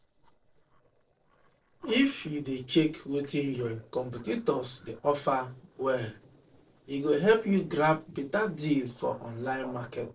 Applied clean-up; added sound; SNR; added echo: neural separator model SepFormer DNS4.